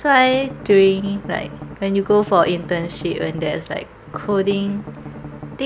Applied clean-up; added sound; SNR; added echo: none; Strum; 14 dB; none.